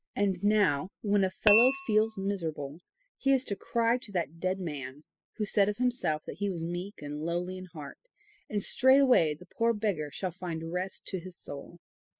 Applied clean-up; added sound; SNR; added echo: classical method spectral subtraction.